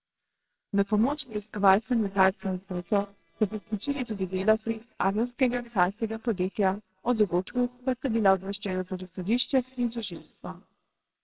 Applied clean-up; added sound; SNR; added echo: neural separator model SepFormer WHAMR!.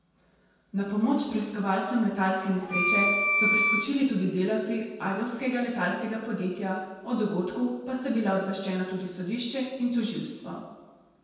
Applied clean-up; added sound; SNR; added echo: none; Wind instrument, woodwind instrument; -4 dB; reverberation time 1.1 s.